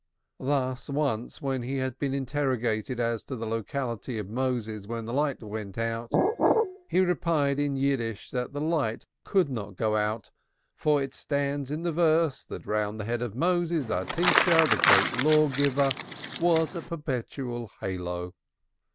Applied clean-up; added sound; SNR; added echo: none; Glass + Crumpling, crinkling; -1 dB; none.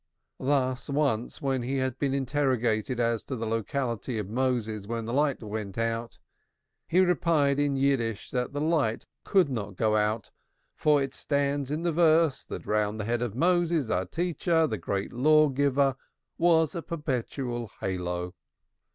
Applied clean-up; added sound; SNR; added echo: none; none; none; none.